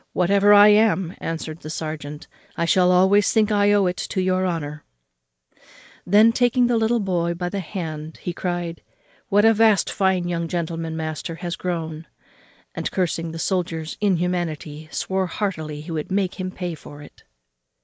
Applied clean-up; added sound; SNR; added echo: none; none; none; none.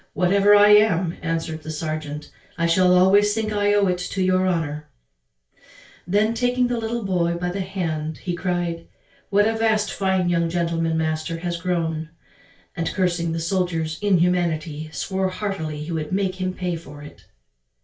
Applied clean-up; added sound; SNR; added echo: none; none; none; reverberation time 0.2 s.